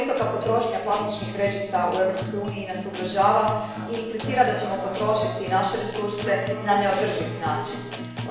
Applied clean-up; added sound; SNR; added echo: none; Acoustic guitar; 7 dB; reverberation time 0.9 s.